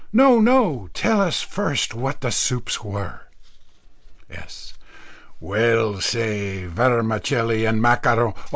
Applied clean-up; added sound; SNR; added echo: none; none; none; none.